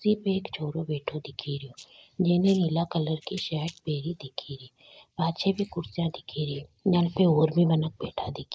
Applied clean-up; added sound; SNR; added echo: neural mask model Resemble Enhance denoiser.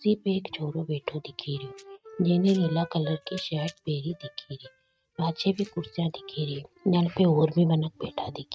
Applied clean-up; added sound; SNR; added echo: neural mask model RNNoise.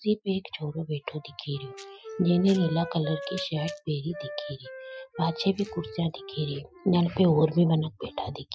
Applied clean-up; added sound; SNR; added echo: classical method Wiener filter.